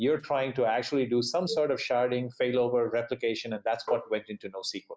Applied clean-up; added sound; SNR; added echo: neural mask model Resemble Enhance denoiser.